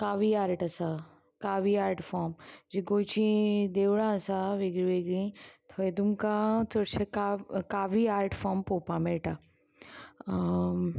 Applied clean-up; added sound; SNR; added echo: none; none; none; none.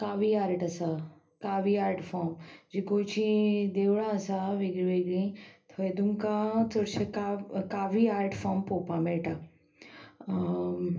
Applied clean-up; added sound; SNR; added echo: none; none; none; reverberation time 0.3 s.